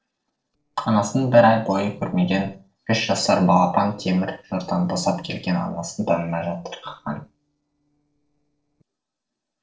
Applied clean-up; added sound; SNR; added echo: neural separator model SepFormer DNS4.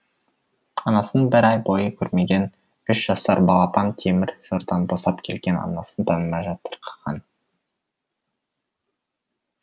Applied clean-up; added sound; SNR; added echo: none; none; none; none.